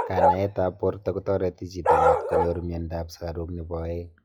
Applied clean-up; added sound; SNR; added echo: classical method log-MMSE.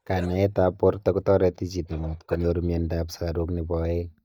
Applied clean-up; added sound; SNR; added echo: neural mask model DeepFilterNet 3.